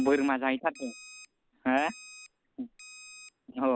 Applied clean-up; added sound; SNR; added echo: none; Alarm; 20 dB; none.